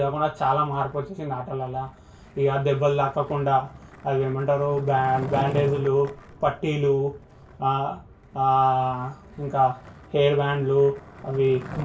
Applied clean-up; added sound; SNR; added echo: none; Skateboard; 16 dB; reverberation time 0.2 s.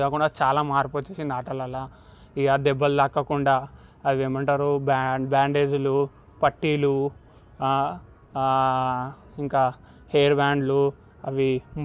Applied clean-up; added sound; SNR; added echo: none; none; none; none.